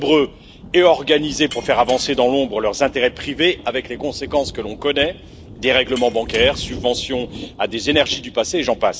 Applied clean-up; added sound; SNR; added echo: none; Thunder + Shatter; 16 dB; none.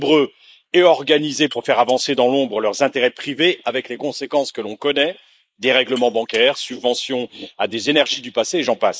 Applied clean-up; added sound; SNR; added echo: neural mask model Resemble Enhance denoiser.